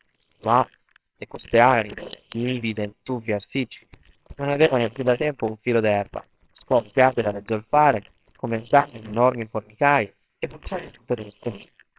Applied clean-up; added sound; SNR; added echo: neural separator model SepFormer WHAMR!.